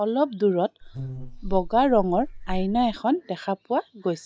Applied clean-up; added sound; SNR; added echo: none; Buzz; 7 dB; none.